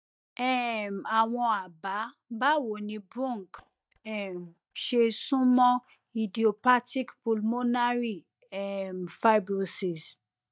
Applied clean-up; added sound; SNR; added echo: neural mask model DeepFilterNet 3.